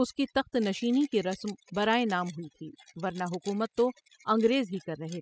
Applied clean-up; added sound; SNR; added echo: classical method spectral subtraction.